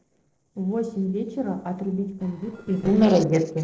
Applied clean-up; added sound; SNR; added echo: neural separator model SepFormer DNS4.